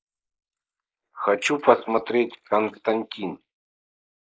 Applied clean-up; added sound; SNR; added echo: neural mask model Resemble Enhance denoiser.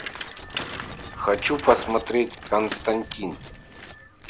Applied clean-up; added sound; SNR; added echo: none; Bicycle bell + Bicycle; 7 dB; none.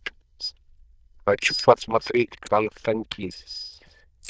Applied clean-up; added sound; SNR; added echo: neural diffusion model UNIVERSE++.